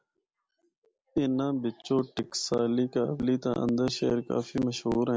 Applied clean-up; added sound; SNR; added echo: none; none; none; none.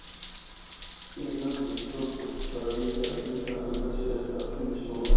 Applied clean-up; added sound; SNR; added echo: none; Drip / Trickle, dribble / Bathtub (filling or washing) / Water tap, faucet; -3 dB; reverberation time 2.2 s.